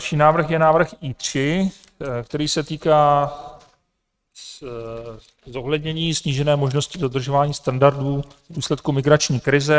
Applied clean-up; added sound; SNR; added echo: neural mask model RNNoise.